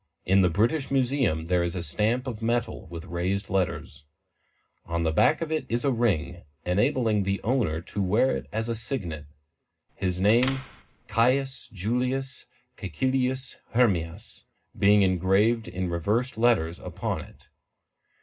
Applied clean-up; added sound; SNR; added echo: none; Door; 14 dB; reverberation time 0.2 s.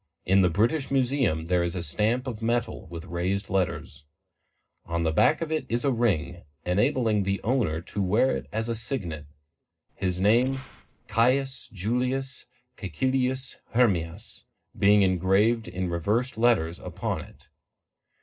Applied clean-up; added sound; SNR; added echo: neural separator model SepFormer DNS4.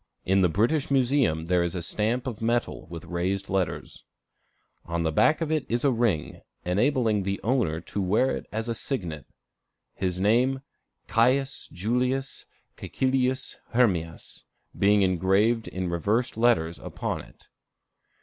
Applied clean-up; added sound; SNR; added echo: none; none; none; none.